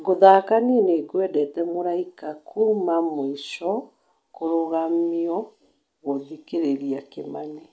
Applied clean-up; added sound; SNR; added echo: none; none; none; none.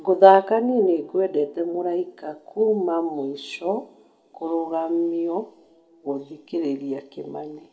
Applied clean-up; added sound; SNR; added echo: none; none; none; reverberation time 2.1 s.